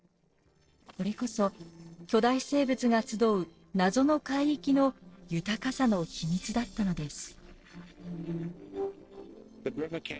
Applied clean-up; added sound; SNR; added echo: neural separator model SepFormer DNS4.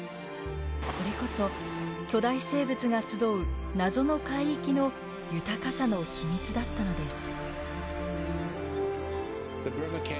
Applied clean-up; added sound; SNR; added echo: none; Waves, surf; 10 dB; none.